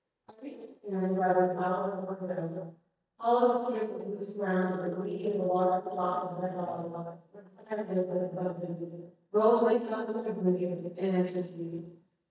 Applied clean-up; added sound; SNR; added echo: neural mask model DeepFilterNet 3.